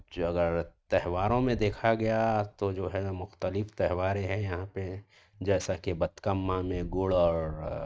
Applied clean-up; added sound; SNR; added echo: neural mask model RNNoise.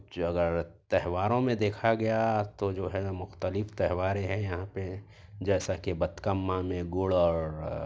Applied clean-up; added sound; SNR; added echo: none; none; none; none.